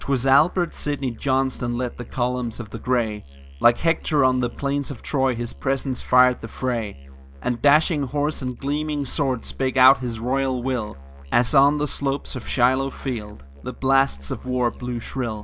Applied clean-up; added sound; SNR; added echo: none; Musical instrument; 17 dB; none.